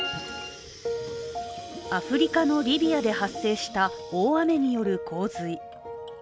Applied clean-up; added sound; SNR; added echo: none; Sink (filling or washing) / Water tap, faucet; 17 dB; none.